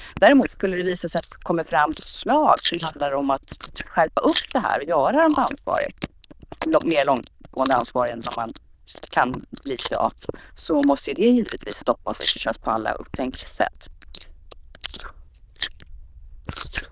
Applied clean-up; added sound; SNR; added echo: neural diffusion model UNIVERSE++.